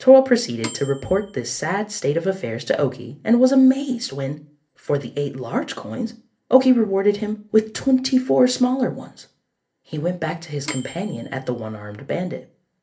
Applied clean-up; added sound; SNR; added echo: none; Microwave oven / Bell; 16 dB; reverberation time 0.3 s.